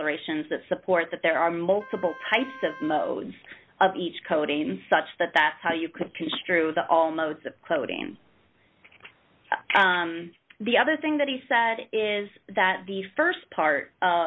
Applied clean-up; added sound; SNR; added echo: none; Wind instrument, woodwind instrument; 19 dB; none.